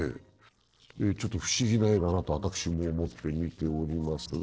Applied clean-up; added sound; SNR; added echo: neural separator model SepFormer DNS4.